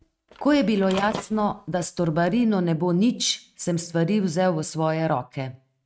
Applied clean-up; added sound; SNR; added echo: neural mask model RNNoise.